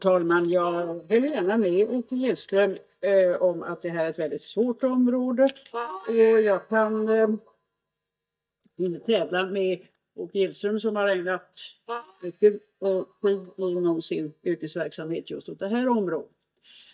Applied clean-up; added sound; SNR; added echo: neural mask model DeepFilterNet 3.